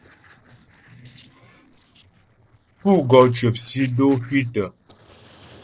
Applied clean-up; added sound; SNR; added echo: neural separator model SepFormer DNS4.